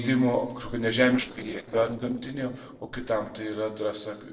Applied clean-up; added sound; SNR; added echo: neural separator model SepFormer DNS4.